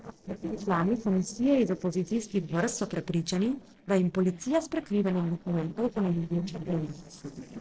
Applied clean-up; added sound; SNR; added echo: neural separator model SepFormer DNS4.